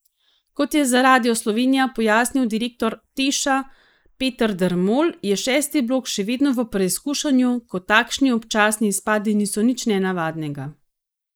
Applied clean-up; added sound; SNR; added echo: neural mask model Resemble Enhance denoiser.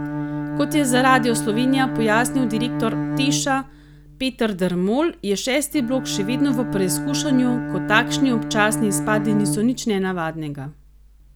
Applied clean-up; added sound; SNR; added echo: none; Bowed string instrument; 5 dB; none.